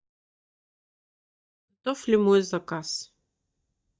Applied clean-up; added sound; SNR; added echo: neural mask model DeepFilterNet 3.